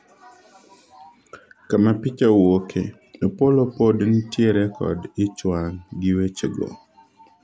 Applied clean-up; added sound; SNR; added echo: none; none; none; none.